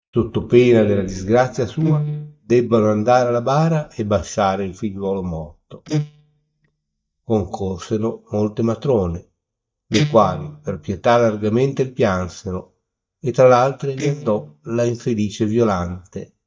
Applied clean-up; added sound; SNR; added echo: neural mask model DeepFilterNet 3.